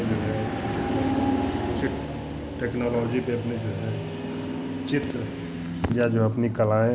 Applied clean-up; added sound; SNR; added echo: none; none; none; none.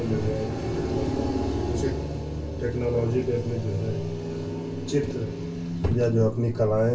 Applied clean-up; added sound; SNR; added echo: none; none; none; reverberation time 0.2 s.